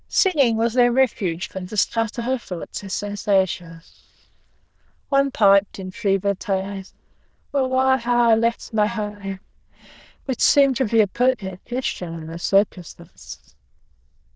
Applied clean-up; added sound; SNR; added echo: neural diffusion model UNIVERSE++.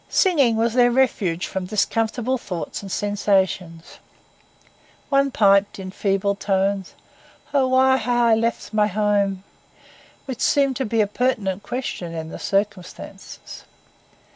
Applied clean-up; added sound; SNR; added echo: none; none; none; none.